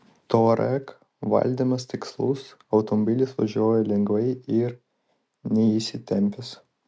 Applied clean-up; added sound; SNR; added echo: none; none; none; none.